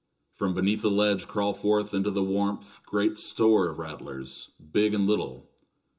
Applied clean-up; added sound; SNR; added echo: none; none; none; reverberation time 0.2 s.